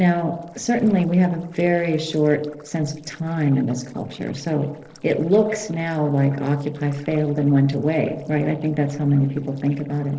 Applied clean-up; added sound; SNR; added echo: neural separator model SepFormer DNS4.